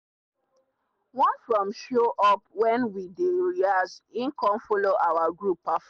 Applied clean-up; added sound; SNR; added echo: none; none; none; none.